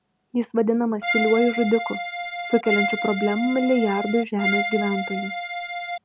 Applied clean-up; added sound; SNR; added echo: none; Accordion; 3 dB; none.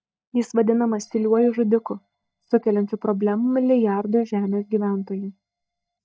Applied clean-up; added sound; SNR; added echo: neural mask model DeepFilterNet 3.